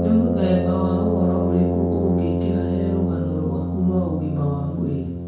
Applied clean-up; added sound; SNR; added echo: none; Brass instrument; -1 dB; reverberation time 0.5 s.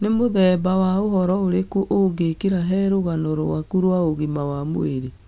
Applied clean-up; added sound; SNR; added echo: none; none; none; none.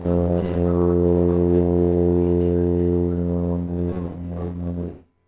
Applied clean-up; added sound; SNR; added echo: neural separator model SepFormer WHAMR!.